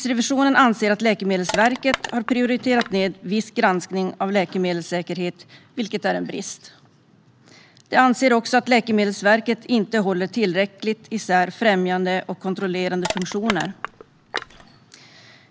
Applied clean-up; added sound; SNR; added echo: none; Crushing; 9 dB; none.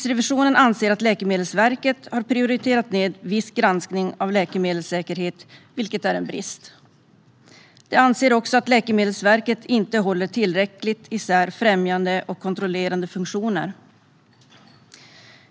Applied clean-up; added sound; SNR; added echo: none; none; none; none.